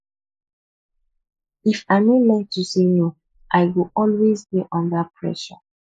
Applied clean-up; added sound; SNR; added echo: neural mask model Resemble Enhance denoiser.